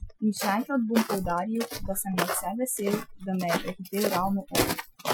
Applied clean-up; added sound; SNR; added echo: classical method Wiener filter.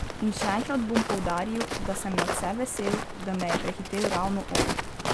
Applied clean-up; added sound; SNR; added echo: none; Walk, footsteps; 1 dB; none.